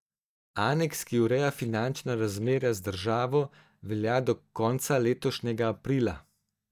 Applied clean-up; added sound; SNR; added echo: neural mask model DeepFilterNet 3.